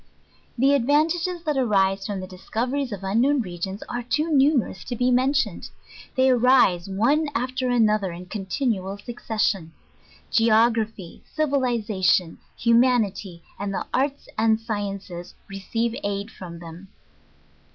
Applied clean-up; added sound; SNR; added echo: none; none; none; none.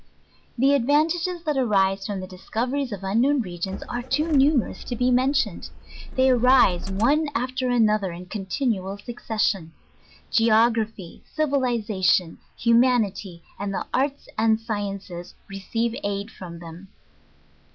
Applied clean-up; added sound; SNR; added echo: none; Motor vehicle (road); 8 dB; none.